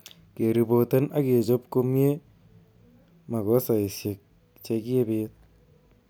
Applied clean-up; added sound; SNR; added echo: none; none; none; none.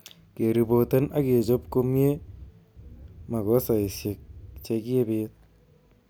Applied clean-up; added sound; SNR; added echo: none; Wind; 18 dB; none.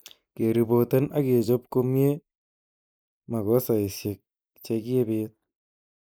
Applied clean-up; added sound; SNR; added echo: neural mask model Resemble Enhance denoiser.